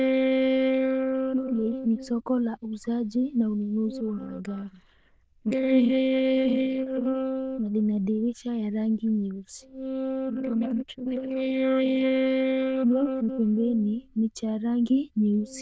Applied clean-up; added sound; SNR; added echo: neural diffusion model UNIVERSE++.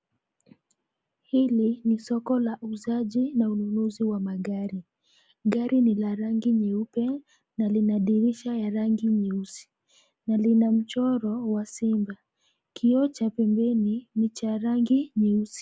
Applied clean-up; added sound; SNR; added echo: none; none; none; none.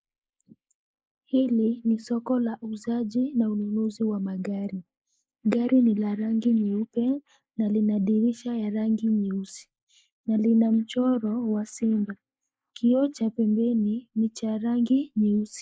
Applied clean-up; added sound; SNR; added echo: neural mask model Resemble Enhance denoiser.